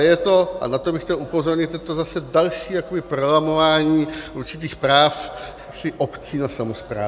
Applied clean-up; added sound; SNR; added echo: none; none; none; none.